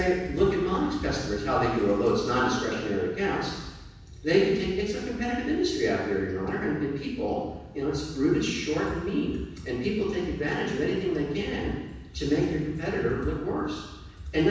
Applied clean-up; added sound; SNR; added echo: none; none; none; reverberation time 1.1 s.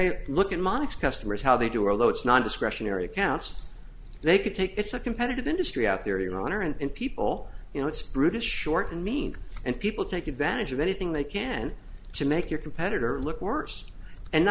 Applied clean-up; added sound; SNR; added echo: none; none; none; none.